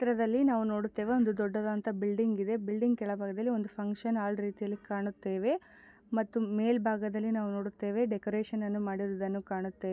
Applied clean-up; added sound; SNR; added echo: none; none; none; none.